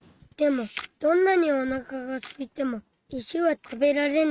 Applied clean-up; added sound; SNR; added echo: neural mask model RNNoise.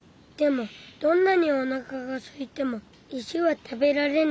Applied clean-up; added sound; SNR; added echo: none; none; none; none.